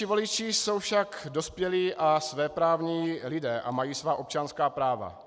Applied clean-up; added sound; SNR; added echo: none; none; none; none.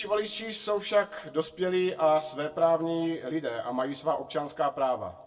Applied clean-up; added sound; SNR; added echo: neural separator model SepFormer DNS4.